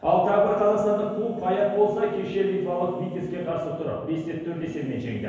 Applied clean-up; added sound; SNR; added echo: none; Telephone; 16 dB; reverberation time 1.2 s.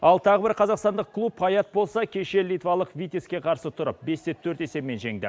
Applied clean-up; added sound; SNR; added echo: none; none; none; none.